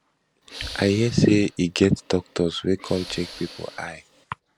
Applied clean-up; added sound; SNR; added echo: none; Hiss / Breathing; 18 dB; none.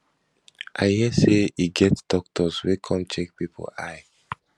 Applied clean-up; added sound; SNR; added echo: none; none; none; none.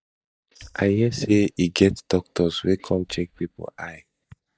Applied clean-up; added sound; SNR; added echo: neural mask model DeepFilterNet 3.